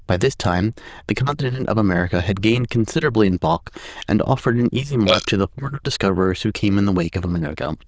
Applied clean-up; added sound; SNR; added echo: neural diffusion model UNIVERSE++.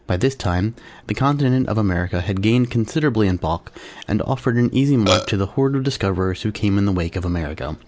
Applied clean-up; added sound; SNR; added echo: none; Burping, eructation; 1 dB; none.